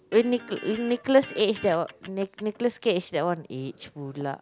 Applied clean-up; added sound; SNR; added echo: none; Electric guitar; 18 dB; none.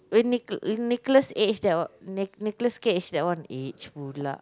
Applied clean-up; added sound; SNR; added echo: none; none; none; none.